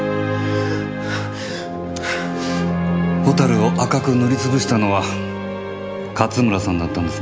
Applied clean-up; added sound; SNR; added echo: none; none; none; none.